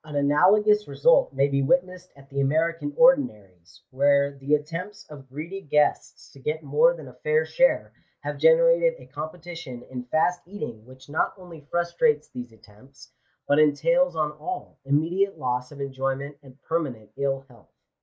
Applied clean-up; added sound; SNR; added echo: neural mask model Resemble Enhance denoiser.